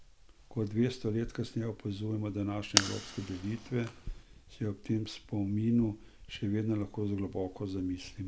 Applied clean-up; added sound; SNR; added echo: none; Fire; 1 dB; none.